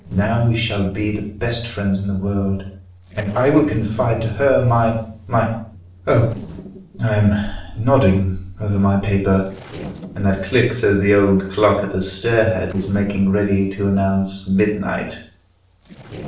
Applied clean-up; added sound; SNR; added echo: neural separator model SepFormer DNS4.